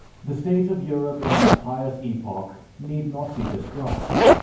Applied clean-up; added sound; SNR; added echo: none; Zipper (clothing); -3 dB; reverberation time 0.9 s.